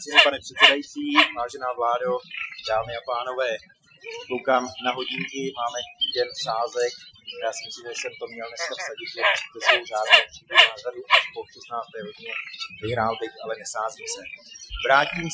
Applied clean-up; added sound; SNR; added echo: classical method Wiener filter.